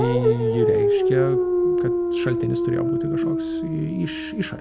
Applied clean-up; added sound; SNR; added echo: none; Dog; -5 dB; none.